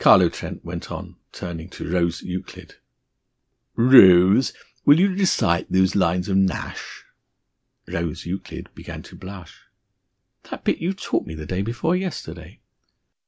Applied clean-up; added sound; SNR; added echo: none; none; none; none.